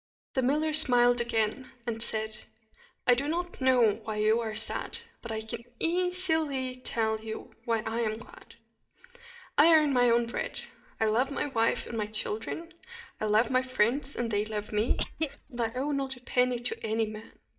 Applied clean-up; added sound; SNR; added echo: neural mask model DeepFilterNet 3.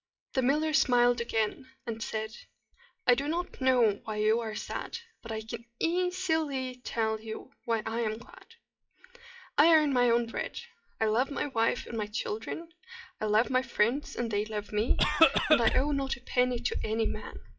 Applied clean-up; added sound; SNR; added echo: classical method WPE with log-MMSE.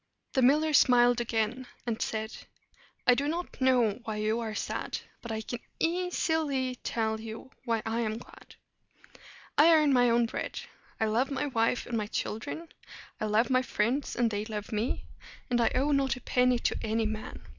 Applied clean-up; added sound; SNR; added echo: none; none; none; none.